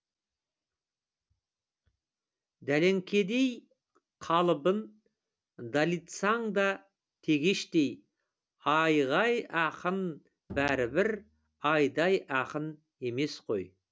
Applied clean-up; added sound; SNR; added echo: none; Bowed string instrument; 18 dB; none.